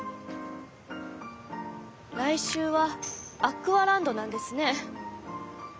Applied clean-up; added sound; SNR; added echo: none; Tambourine; 16 dB; none.